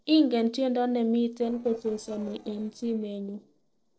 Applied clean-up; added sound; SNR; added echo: neural separator model SepFormer DNS4.